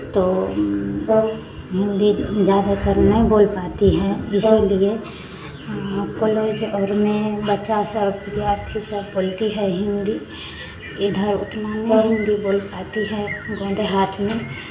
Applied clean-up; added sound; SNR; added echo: none; Brass instrument; 5 dB; reverberation time 0.9 s.